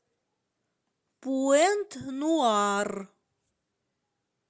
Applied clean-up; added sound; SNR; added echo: none; none; none; none.